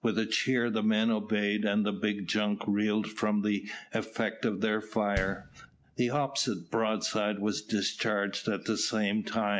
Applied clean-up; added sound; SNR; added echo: none; Bass drum; 15 dB; none.